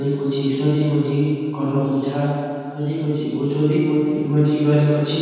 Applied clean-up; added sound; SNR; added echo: none; none; none; reverberation time 2.1 s.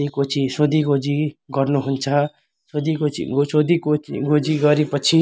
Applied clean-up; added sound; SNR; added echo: none; none; none; none.